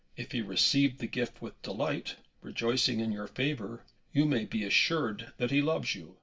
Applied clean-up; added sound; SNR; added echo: none; none; none; reverberation time 0.2 s.